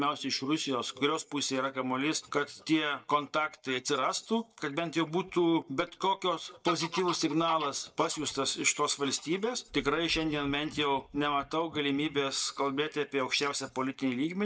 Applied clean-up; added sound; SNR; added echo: neural mask model DeepFilterNet 3.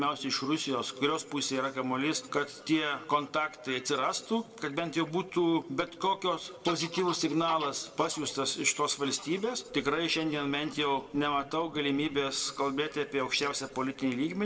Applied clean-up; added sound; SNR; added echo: neural separator model SepFormer DNS4.